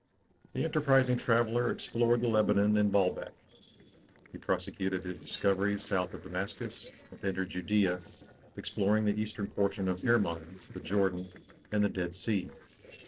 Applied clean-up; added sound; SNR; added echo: neural separator model SepFormer DNS4.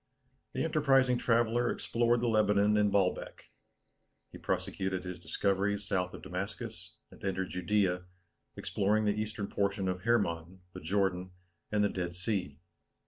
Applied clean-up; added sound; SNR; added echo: none; none; none; none.